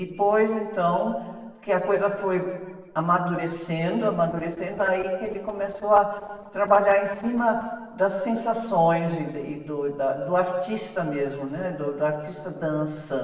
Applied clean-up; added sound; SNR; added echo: neural separator model SepFormer DNS4.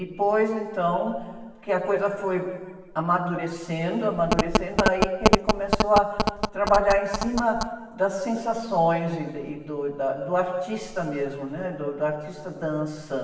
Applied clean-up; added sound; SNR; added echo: none; Telephone; -1 dB; reverberation time 1.3 s.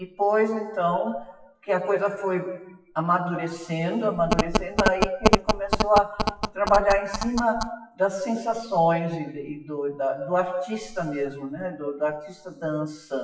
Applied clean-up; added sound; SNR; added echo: classical method WPE with log-MMSE.